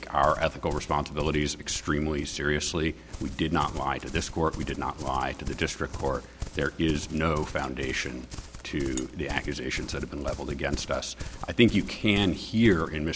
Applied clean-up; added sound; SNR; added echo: none; Livestock, farm animals, working animals; 12 dB; none.